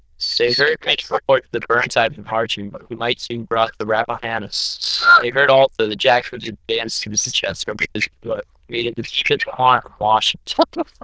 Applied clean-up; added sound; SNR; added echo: neural diffusion model UNIVERSE++.